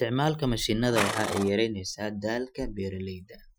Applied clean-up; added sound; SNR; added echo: classical method Wiener filter.